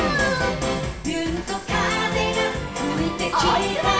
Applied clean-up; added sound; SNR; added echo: none; none; none; reverberation time 1.0 s.